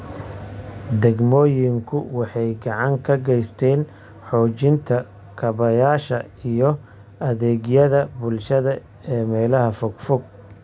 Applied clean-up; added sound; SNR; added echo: none; none; none; none.